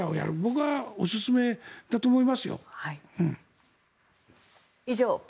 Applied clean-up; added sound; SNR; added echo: none; none; none; none.